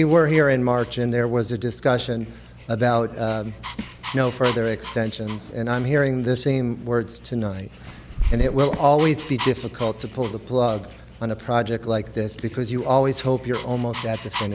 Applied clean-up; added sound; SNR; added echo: none; Dog; 18 dB; none.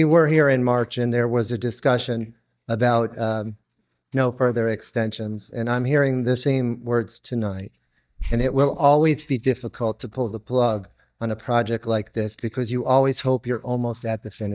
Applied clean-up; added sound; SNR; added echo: neural mask model DeepFilterNet 3.